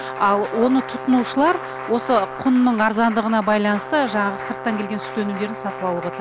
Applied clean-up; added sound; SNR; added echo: none; Applause + Brass instrument; 11 dB; none.